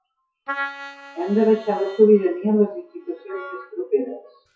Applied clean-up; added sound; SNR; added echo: classical method WPE with log-MMSE.